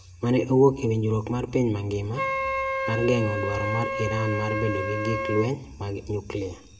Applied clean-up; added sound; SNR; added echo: none; Wind instrument, woodwind instrument; 6 dB; reverberation time 0.9 s.